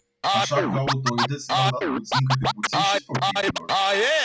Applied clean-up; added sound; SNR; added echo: none; Scratching (performance technique); -5 dB; none.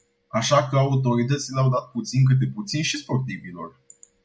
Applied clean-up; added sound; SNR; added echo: none; none; none; none.